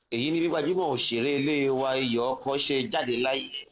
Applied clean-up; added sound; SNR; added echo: neural separator model SepFormer DNS4.